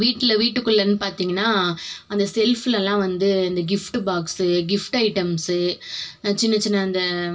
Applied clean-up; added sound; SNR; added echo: none; none; none; reverberation time 0.1 s.